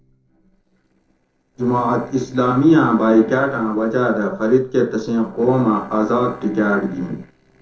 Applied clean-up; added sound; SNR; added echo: neural separator model SepFormer DNS4.